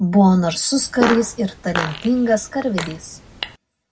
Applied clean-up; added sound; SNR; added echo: none; Fart; 9 dB; reverberation time 0.4 s.